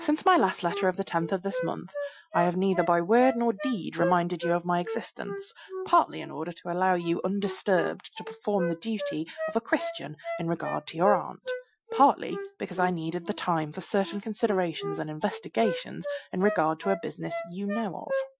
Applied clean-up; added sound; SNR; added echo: classical method Wiener filter.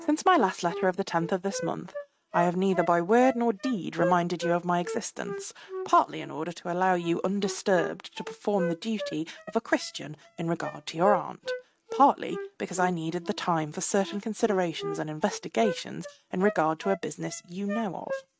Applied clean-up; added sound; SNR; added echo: neural mask model RNNoise.